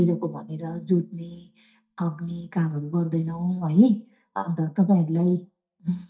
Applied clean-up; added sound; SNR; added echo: neural mask model DeepFilterNet 3.